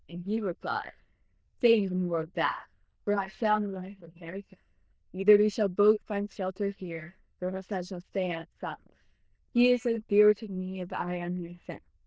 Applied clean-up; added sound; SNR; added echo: neural diffusion model UNIVERSE++.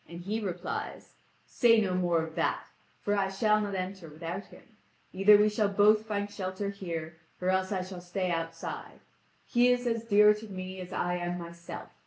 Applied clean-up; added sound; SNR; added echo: none; none; none; none.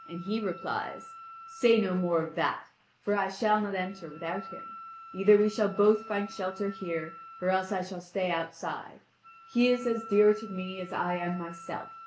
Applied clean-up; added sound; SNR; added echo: none; Wind instrument, woodwind instrument; 18 dB; none.